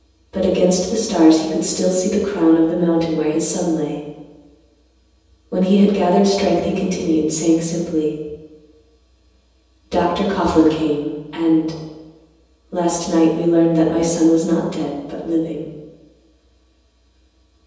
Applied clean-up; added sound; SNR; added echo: none; none; none; reverberation time 1.1 s.